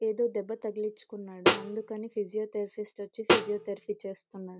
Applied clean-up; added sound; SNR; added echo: none; Snare drum; -4 dB; none.